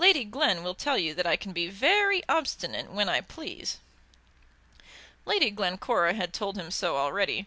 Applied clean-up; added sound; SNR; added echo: none; none; none; none.